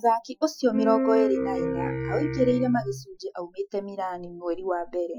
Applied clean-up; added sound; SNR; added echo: classical method Wiener filter.